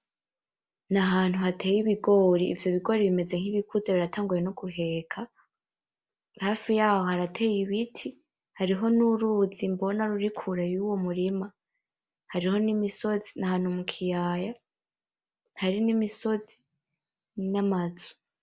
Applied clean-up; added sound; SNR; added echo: none; none; none; none.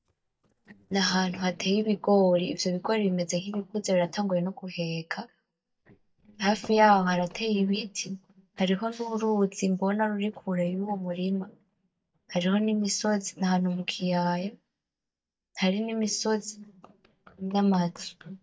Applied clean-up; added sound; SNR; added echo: neural mask model DeepFilterNet 3.